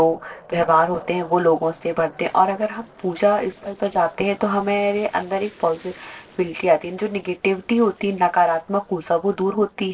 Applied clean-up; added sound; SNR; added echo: neural separator model SepFormer DNS4.